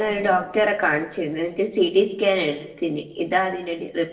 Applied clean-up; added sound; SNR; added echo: neural separator model SepFormer DNS4.